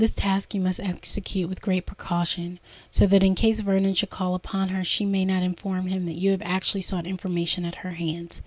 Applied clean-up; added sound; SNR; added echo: none; none; none; none.